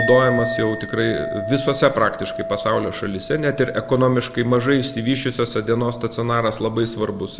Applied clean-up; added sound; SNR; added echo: none; Chink, clink; 10 dB; none.